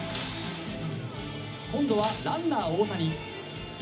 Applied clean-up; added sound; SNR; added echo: none; Shatter; 13 dB; reverberation time 0.4 s.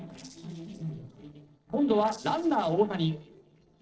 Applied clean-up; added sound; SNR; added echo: neural separator model SepFormer DNS4.